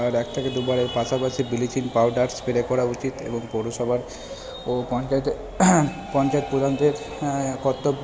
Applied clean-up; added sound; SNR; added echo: none; none; none; none.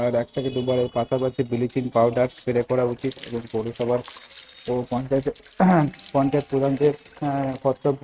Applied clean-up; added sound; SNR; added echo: neural mask model RNNoise.